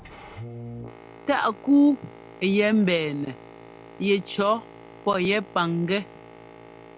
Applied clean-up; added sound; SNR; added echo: none; Boat, Water vehicle; 18 dB; none.